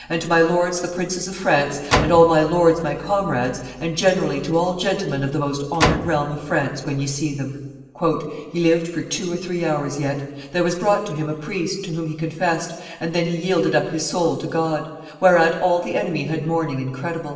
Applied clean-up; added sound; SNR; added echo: none; Slam; 6 dB; reverberation time 1.2 s.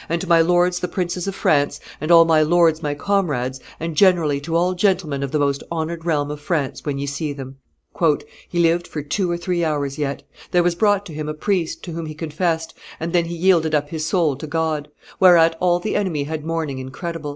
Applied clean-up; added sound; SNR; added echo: none; none; none; none.